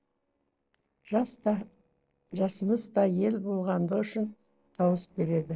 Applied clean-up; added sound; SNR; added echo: neural separator model SepFormer DNS4.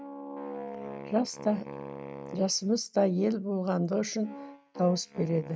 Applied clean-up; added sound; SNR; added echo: neural mask model RNNoise.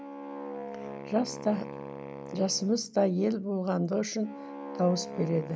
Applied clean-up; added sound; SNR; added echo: none; Wind instrument, woodwind instrument; 11 dB; none.